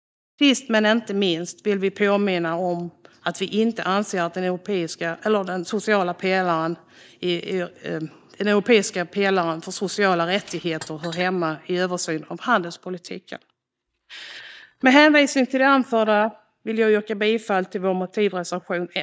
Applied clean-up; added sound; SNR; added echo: neural mask model DeepFilterNet 3.